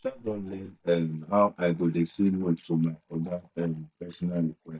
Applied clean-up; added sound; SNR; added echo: neural mask model DeepFilterNet 3.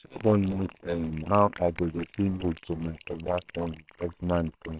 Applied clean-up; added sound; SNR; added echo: neural separator model SepFormer WHAMR!.